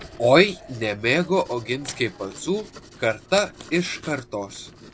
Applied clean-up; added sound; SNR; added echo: none; Writing + Tearing; 18 dB; none.